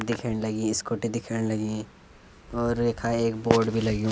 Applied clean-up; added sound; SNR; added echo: none; Hands; 17 dB; none.